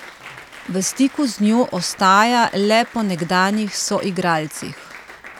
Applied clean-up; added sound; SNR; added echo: none; Applause; 20 dB; none.